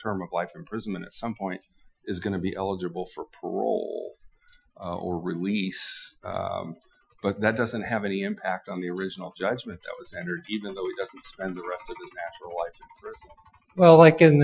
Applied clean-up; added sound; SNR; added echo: classical method Wiener filter.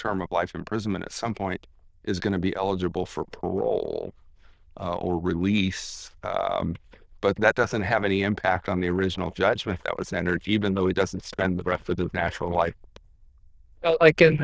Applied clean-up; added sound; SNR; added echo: neural diffusion model UNIVERSE++.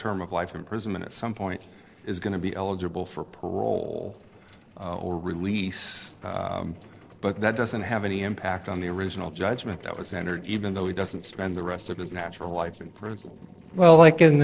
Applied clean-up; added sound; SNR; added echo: neural separator model SepFormer DNS4.